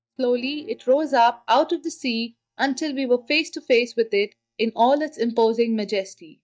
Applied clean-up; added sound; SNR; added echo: neural mask model DeepFilterNet 3.